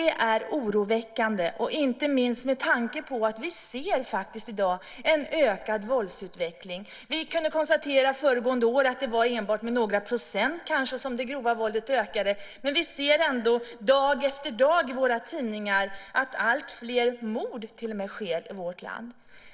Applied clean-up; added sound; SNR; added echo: none; none; none; none.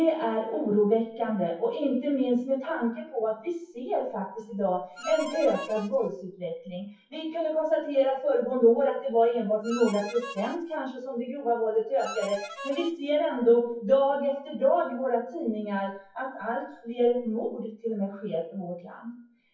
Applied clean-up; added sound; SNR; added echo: classical method WPE with log-MMSE.